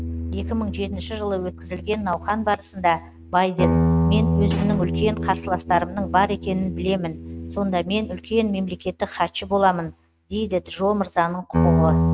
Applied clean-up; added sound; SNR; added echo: neural mask model RNNoise.